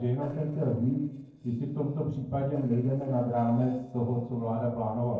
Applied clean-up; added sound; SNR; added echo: neural separator model SepFormer DNS4.